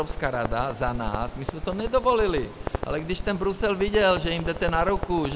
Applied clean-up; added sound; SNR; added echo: none; Crackle; 6 dB; none.